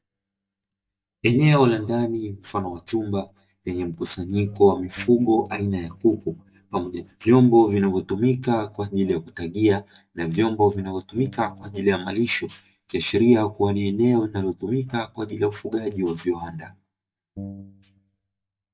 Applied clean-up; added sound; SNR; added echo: neural mask model DeepFilterNet 3.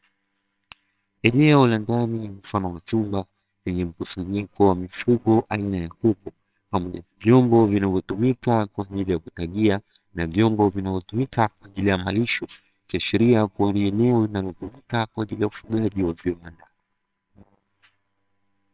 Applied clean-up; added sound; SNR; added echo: neural separator model SepFormer WHAMR!.